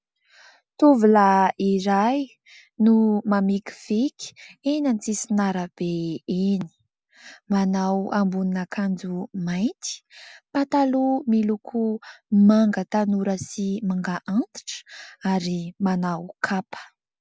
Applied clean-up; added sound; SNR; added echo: none; none; none; none.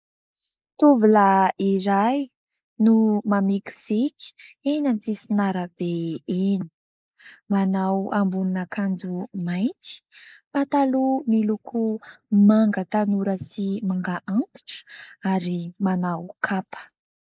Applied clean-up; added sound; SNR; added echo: neural mask model Resemble Enhance denoiser.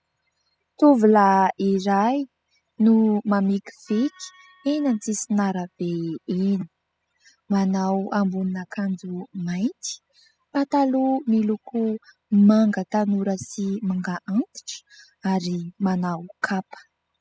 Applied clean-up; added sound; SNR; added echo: classical method spectral subtraction.